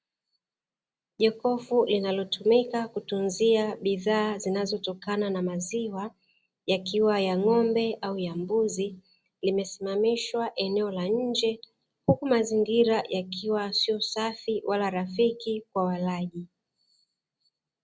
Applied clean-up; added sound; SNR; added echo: none; none; none; none.